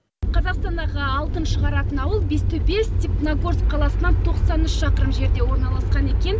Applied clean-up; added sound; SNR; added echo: none; none; none; none.